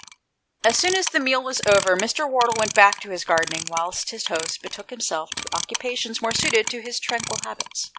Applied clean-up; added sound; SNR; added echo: none; Clock; 9 dB; none.